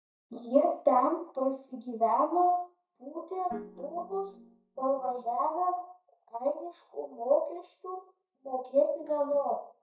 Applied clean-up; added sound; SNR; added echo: neural mask model DeepFilterNet 3.